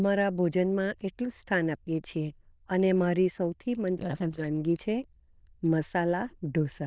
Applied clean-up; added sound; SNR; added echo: neural diffusion model UNIVERSE++.